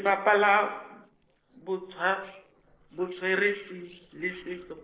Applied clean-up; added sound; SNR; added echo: neural separator model SepFormer DNS4.